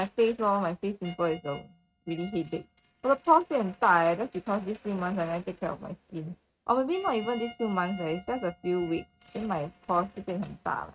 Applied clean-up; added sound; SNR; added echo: neural mask model RNNoise.